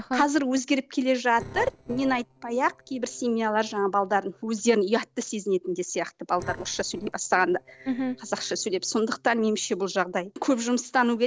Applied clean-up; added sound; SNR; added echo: neural separator model SepFormer DNS4.